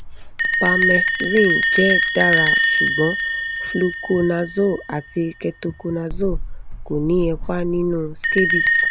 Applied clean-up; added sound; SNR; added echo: none; Bell; -1 dB; none.